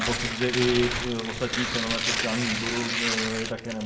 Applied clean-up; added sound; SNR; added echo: none; Tearing; 1 dB; reverberation time 0.8 s.